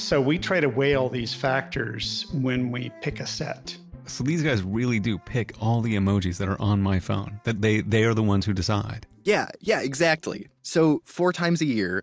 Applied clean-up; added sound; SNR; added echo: none; none; none; none.